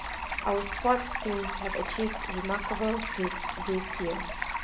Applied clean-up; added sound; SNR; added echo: none; Stream; 2 dB; none.